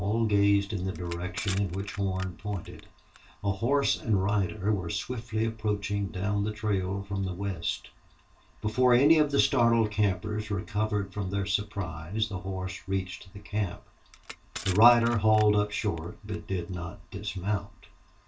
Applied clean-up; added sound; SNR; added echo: none; Crushing; 17 dB; reverberation time 0.2 s.